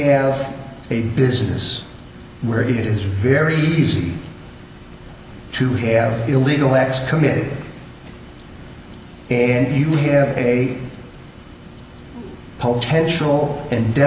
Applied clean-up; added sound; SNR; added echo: none; none; none; none.